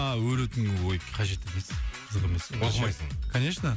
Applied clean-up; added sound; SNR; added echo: none; none; none; none.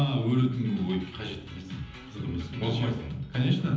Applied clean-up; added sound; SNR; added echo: none; none; none; reverberation time 0.9 s.